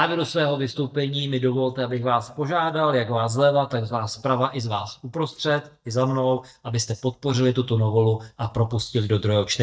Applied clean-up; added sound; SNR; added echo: neural mask model DeepFilterNet 3.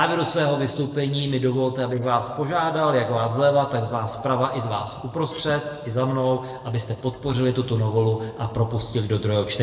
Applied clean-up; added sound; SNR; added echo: neural separator model SepFormer DNS4.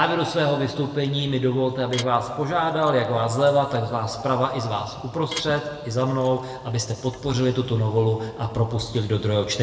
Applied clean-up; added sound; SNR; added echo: none; Dishes, pots, and pans / Glass; 20 dB; reverberation time 1.7 s.